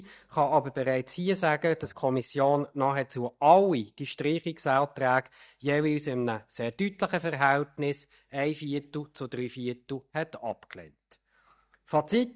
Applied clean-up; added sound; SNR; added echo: neural mask model DeepFilterNet 3.